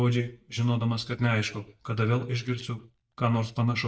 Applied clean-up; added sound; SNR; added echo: neural mask model DeepFilterNet 3.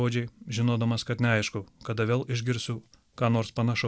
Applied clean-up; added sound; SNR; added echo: none; none; none; none.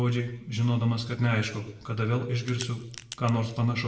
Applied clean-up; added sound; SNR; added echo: none; Crack; 17 dB; reverberation time 0.8 s.